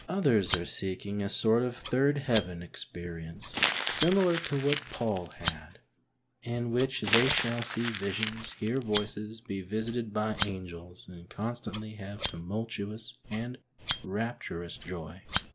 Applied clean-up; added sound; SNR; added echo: none; Crumpling, crinkling + Scissors; 1 dB; none.